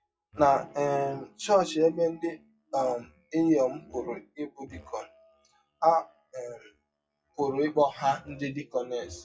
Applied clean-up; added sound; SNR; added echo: classical method WPE with log-MMSE.